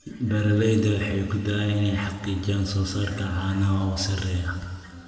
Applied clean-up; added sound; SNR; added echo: none; none; none; reverberation time 2.0 s.